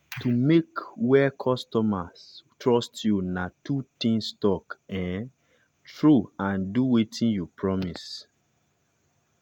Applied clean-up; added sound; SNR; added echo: none; none; none; none.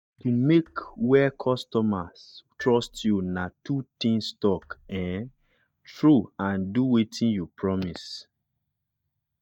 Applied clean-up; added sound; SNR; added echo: neural mask model DeepFilterNet 3.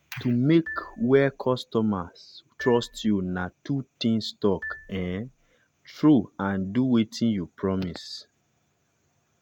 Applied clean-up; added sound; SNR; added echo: none; Marimba, xylophone; 19 dB; none.